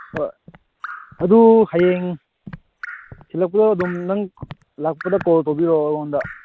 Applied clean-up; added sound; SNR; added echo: none; Drip + Walk, footsteps; 18 dB; none.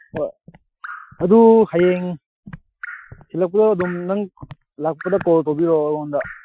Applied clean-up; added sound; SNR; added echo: classical method Wiener filter.